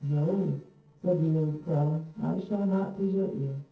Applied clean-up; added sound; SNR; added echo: neural separator model SepFormer DNS4.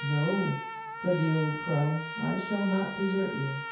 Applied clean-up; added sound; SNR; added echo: none; Trumpet; 8 dB; reverberation time 0.6 s.